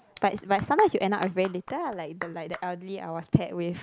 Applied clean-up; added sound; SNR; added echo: none; Clapping; 16 dB; none.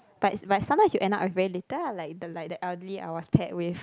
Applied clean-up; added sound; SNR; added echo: none; none; none; none.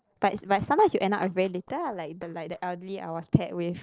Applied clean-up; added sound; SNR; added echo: neural separator model SepFormer DNS4.